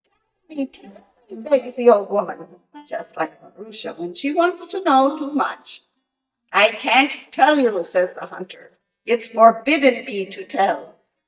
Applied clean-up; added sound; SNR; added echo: neural mask model DeepFilterNet 3.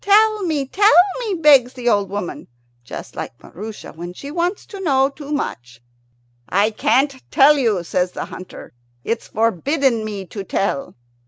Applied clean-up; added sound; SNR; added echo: none; none; none; none.